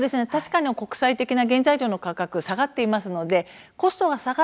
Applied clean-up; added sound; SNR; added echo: none; none; none; none.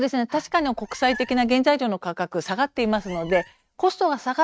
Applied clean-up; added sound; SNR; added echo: neural mask model RNNoise.